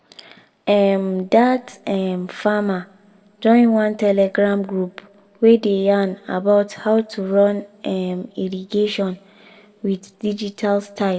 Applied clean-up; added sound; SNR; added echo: none; none; none; reverberation time 2.0 s.